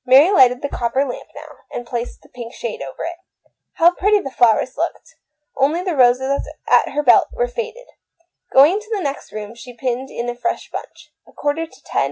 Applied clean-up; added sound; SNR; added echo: none; none; none; none.